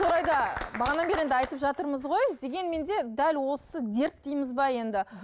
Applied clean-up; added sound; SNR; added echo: none; none; none; none.